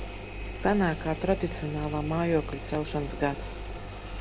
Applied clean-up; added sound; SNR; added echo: none; Engine; 7 dB; none.